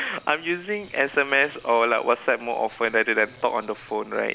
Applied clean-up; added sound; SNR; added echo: none; none; none; none.